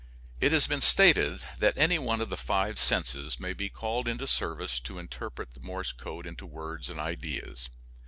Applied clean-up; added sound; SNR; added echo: none; none; none; none.